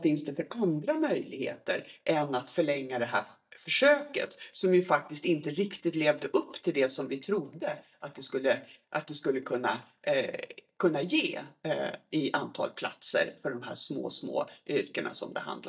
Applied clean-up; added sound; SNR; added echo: neural mask model DeepFilterNet 3.